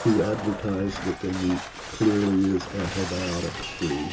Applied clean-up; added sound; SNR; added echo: none; Shatter; 9 dB; reverberation time 0.2 s.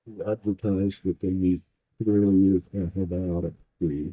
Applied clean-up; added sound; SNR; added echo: neural mask model DeepFilterNet 3.